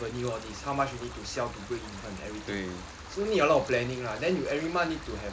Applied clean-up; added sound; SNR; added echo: none; Stream; 16 dB; none.